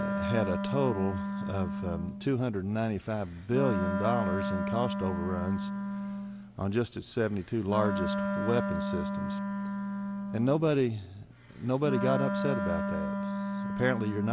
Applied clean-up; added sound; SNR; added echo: none; Wind instrument, woodwind instrument; 2 dB; none.